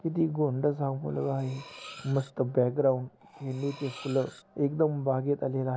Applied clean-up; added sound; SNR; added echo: none; Cutlery, silverware; 20 dB; none.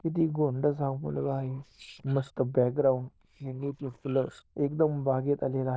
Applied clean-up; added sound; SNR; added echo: neural diffusion model UNIVERSE++.